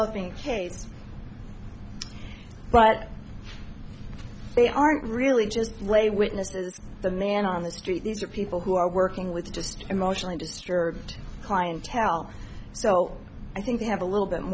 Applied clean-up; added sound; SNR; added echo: none; none; none; none.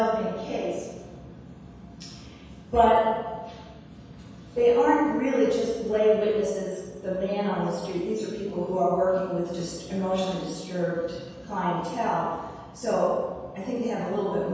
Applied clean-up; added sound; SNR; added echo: none; none; none; reverberation time 1.2 s.